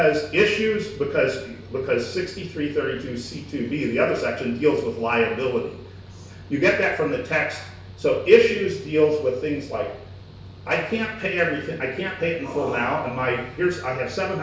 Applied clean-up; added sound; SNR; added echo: none; Mechanical fan; 20 dB; reverberation time 0.6 s.